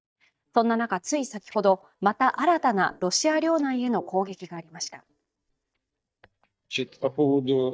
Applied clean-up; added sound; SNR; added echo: neural mask model DeepFilterNet 3.